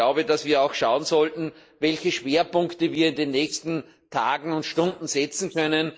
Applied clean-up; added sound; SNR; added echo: neural mask model Resemble Enhance denoiser.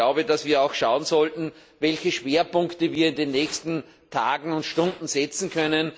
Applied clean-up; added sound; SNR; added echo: none; Fire; 20 dB; none.